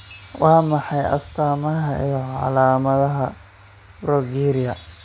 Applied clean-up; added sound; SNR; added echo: none; Chime; 10 dB; none.